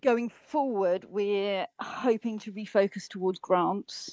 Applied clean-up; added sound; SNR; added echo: neural mask model Resemble Enhance denoiser.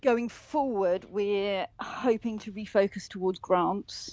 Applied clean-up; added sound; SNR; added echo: none; none; none; none.